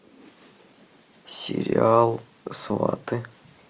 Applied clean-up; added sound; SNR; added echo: none; none; none; none.